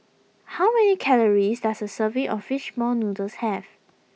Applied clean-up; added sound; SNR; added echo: none; none; none; none.